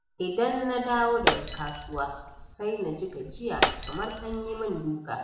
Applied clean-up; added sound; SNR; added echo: none; Shatter; 0 dB; reverberation time 0.8 s.